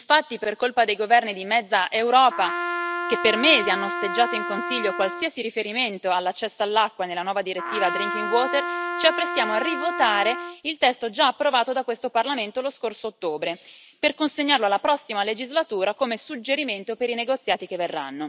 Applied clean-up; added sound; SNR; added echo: none; Trumpet; 5 dB; none.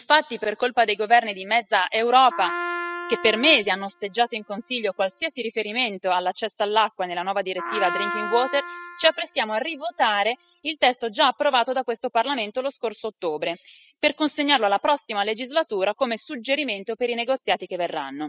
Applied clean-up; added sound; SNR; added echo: classical method spectral subtraction.